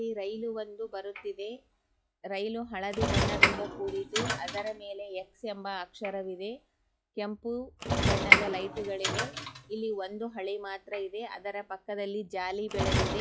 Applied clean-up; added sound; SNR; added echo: classical method log-MMSE.